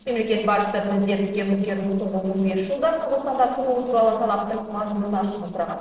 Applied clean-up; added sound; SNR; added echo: neural separator model SepFormer DNS4.